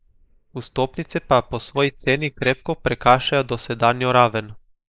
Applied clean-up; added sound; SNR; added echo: neural mask model Resemble Enhance denoiser.